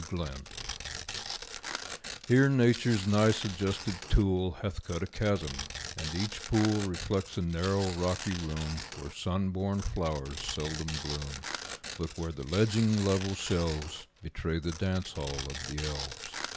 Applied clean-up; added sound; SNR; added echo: none; Tearing; 11 dB; none.